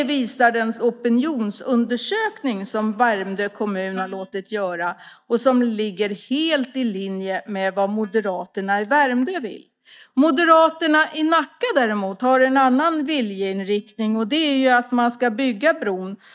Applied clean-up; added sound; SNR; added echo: neural mask model DeepFilterNet 3.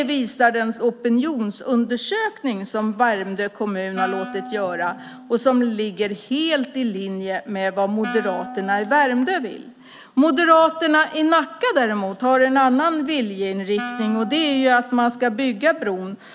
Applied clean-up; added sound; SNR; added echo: none; Wind instrument, woodwind instrument; 15 dB; none.